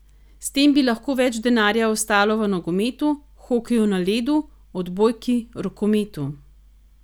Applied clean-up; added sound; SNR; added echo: none; none; none; none.